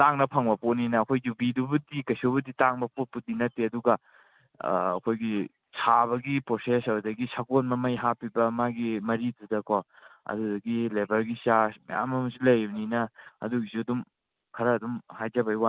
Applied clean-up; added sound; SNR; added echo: none; none; none; none.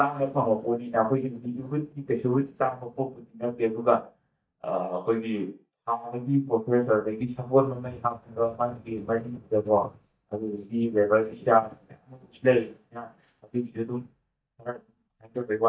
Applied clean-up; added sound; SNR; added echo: neural mask model DeepFilterNet 3.